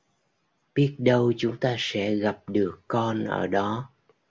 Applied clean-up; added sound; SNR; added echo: none; none; none; none.